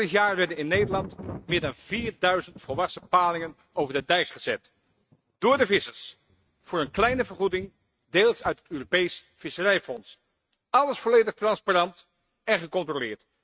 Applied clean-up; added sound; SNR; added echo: neural mask model RNNoise.